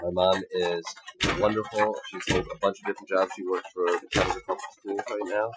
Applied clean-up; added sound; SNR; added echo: classical method Wiener filter.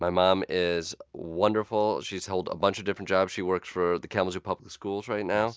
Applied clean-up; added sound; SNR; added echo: none; none; none; none.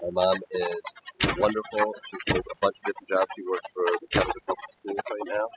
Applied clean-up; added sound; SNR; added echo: classical method spectral subtraction.